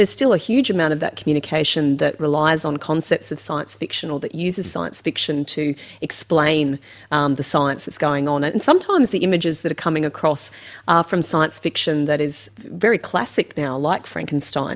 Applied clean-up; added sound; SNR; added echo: none; none; none; none.